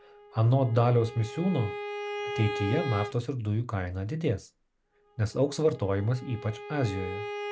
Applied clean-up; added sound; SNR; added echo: none; Bowed string instrument; 10 dB; none.